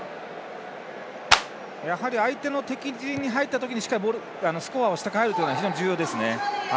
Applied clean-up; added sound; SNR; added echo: none; Clapping; -5 dB; none.